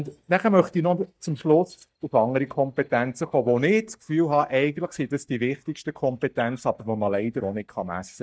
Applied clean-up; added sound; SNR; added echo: neural mask model DeepFilterNet 3.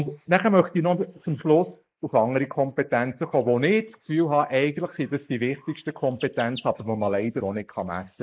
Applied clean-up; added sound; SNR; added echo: neural mask model Resemble Enhance denoiser.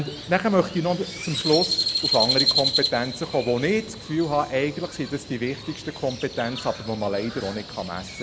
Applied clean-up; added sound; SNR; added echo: none; Crow; 4 dB; none.